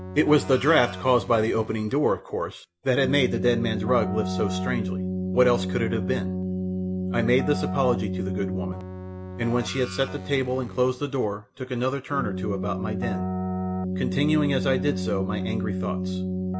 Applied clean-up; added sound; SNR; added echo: none; Keyboard (musical); 4 dB; none.